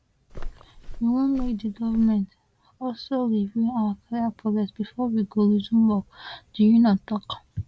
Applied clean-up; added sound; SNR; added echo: none; Walk, footsteps; 10 dB; none.